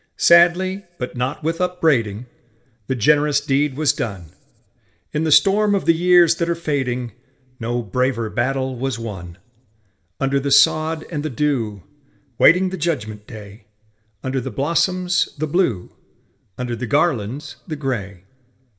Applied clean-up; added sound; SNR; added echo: none; none; none; reverberation time 0.5 s.